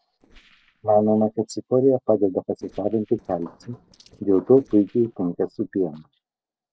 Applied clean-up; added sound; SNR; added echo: neural separator model SepFormer DNS4.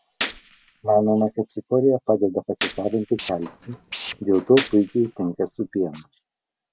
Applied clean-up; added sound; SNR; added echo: none; Tools + Gunshot, gunfire; 10 dB; none.